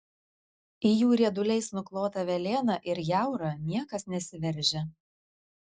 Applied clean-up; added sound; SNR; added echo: none; none; none; none.